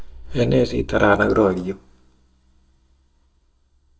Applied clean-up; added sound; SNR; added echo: neural mask model DeepFilterNet 3.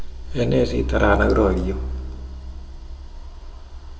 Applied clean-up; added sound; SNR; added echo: none; Truck; 4 dB; reverberation time 0.6 s.